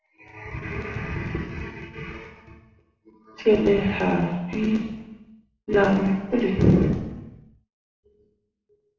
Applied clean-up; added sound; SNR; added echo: none; none; none; reverberation time 0.9 s.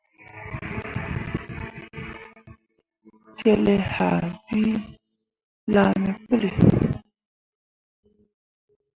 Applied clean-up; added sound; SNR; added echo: none; none; none; none.